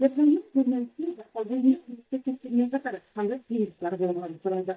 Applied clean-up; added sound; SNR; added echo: neural mask model DeepFilterNet 3.